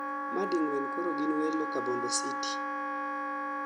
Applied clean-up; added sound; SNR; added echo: none; Wind instrument, woodwind instrument; 0 dB; none.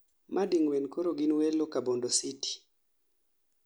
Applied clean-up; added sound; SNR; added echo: none; none; none; none.